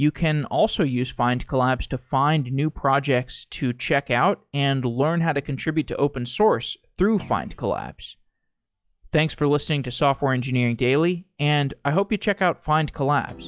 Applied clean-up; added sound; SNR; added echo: classical method log-MMSE.